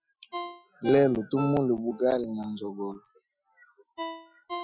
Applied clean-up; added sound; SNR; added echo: classical method Wiener filter.